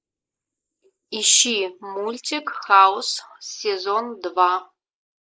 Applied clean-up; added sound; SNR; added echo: neural mask model Resemble Enhance denoiser.